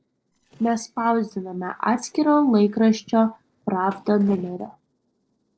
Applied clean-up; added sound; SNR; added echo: neural separator model SepFormer DNS4.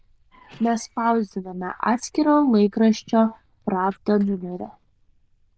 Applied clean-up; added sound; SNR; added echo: neural diffusion model UNIVERSE++.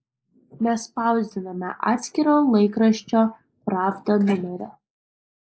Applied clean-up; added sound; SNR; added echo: neural mask model Resemble Enhance denoiser.